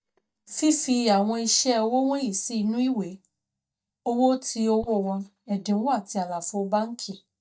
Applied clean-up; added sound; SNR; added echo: neural mask model DeepFilterNet 3.